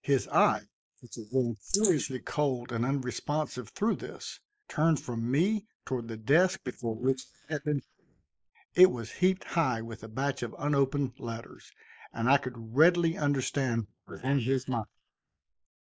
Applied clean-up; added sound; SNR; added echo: neural mask model Resemble Enhance denoiser.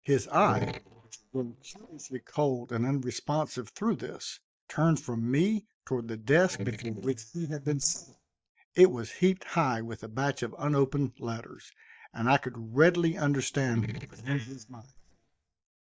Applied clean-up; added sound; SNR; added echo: neural mask model DeepFilterNet 3.